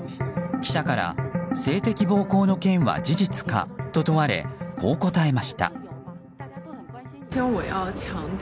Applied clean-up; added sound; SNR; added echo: none; none; none; none.